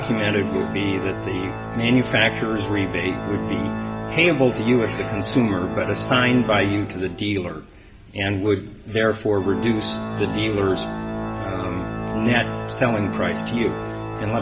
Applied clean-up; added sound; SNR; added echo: none; Organ; 6 dB; reverberation time 1.2 s.